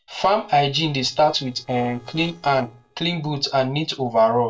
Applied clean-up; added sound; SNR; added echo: neural separator model SepFormer DNS4.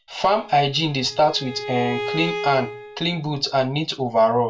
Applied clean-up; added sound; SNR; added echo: none; Bowed string instrument; 10 dB; reverberation time 0.2 s.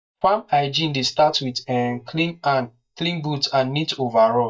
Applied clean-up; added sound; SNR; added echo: neural mask model DeepFilterNet 3.